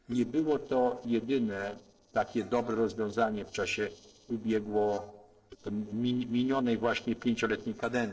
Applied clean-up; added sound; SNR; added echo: neural separator model SepFormer DNS4.